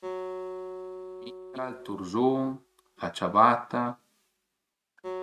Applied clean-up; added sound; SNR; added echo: neural mask model RNNoise.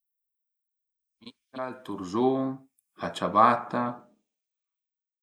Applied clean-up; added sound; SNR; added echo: neural mask model Resemble Enhance denoiser.